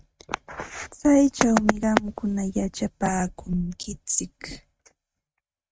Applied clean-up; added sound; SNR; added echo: neural mask model RNNoise.